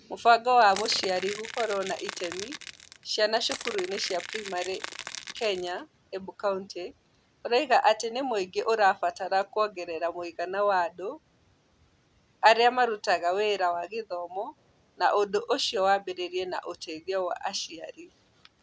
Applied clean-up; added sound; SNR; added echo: none; Crackle / Crushing; 10 dB; none.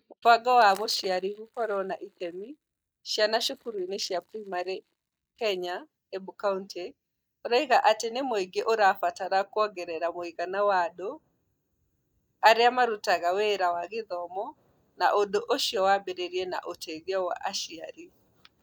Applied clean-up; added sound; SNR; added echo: neural mask model DeepFilterNet 3.